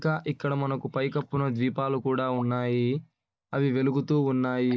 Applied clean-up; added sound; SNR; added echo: neural mask model DeepFilterNet 3.